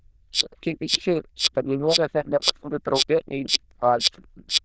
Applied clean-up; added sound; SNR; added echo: neural diffusion model UNIVERSE++.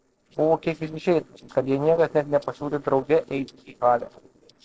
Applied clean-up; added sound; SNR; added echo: neural separator model SepFormer DNS4.